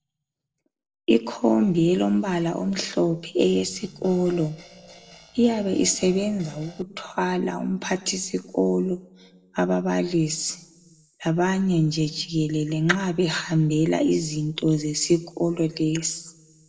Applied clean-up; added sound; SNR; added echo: neural separator model SepFormer DNS4.